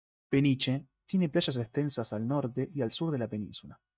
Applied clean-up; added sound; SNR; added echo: neural mask model DeepFilterNet 3.